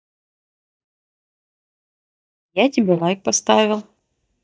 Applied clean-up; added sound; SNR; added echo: neural mask model DeepFilterNet 3.